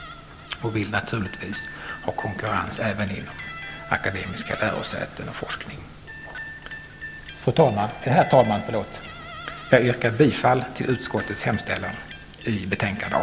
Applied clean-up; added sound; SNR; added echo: none; Guitar; 15 dB; none.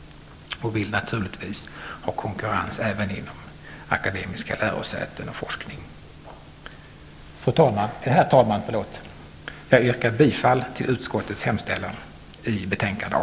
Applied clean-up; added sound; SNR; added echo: none; none; none; none.